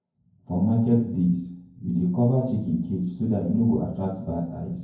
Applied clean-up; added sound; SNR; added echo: none; none; none; reverberation time 0.9 s.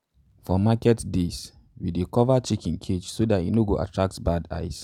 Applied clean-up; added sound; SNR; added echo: none; none; none; none.